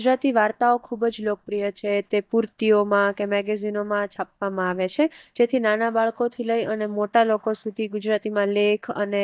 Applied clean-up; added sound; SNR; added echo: neural mask model DeepFilterNet 3.